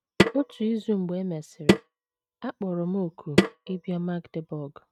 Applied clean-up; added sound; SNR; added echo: neural mask model RNNoise.